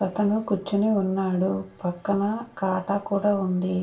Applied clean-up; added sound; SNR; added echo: none; none; none; reverberation time 0.3 s.